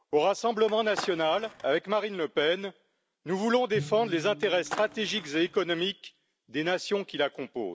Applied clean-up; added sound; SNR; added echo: none; Skateboard + Bowed string instrument; 13 dB; none.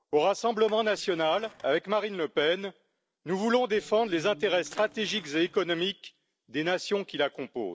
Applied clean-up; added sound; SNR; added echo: neural separator model SepFormer DNS4.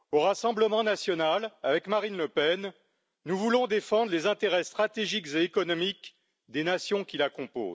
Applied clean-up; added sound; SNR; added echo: none; none; none; none.